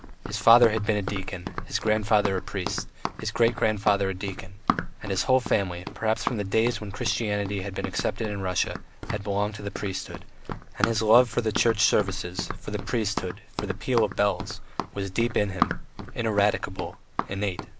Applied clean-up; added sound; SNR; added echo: none; Run; 8 dB; none.